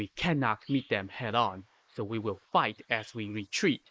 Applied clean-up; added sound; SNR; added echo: neural mask model Resemble Enhance denoiser.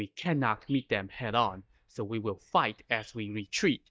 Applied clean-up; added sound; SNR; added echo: neural mask model DeepFilterNet 3.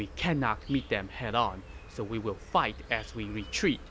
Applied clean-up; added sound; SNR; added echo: none; Insect; 13 dB; none.